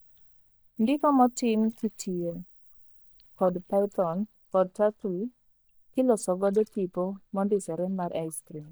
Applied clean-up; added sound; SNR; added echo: neural mask model DeepFilterNet 3.